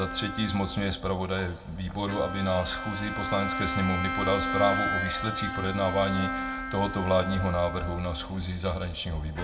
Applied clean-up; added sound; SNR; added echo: none; Bowed string instrument; 5 dB; reverberation time 0.2 s.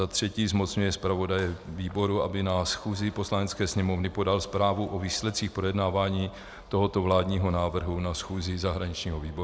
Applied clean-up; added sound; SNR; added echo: none; none; none; none.